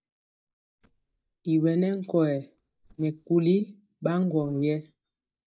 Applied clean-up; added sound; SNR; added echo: neural mask model DeepFilterNet 3.